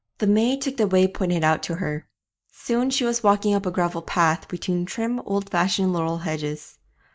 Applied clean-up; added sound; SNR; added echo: neural mask model Resemble Enhance denoiser.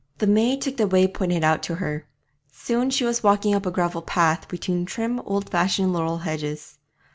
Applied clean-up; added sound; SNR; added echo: none; none; none; none.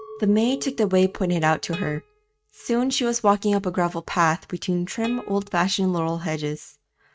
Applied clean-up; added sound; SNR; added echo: neural mask model RNNoise.